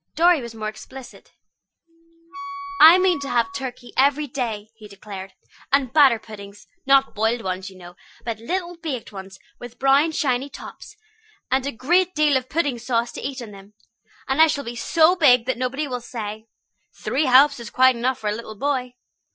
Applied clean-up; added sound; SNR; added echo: classical method Wiener filter.